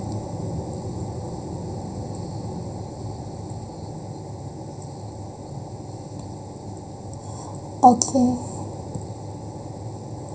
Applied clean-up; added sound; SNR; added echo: none; none; none; reverberation time 0.4 s.